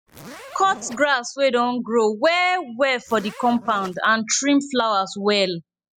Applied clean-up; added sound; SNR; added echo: classical method spectral subtraction.